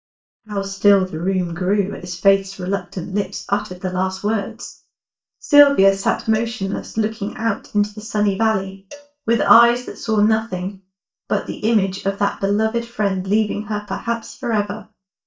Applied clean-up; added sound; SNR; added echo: neural mask model DeepFilterNet 3.